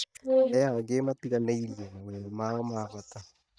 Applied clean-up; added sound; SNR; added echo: neural mask model DeepFilterNet 3.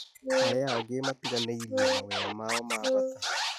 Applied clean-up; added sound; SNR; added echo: classical method log-MMSE.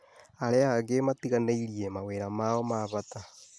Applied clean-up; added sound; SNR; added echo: none; none; none; none.